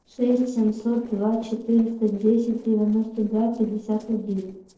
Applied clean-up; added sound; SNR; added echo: neural separator model SepFormer DNS4.